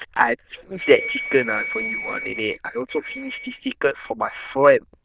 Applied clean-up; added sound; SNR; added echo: neural diffusion model UNIVERSE++.